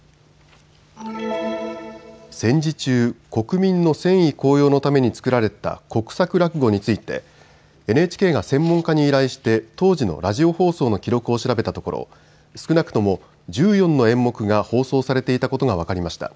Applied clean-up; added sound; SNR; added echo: none; none; none; none.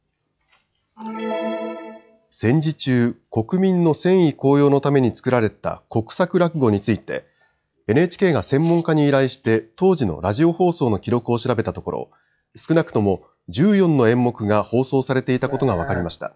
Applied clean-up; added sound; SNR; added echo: classical method log-MMSE.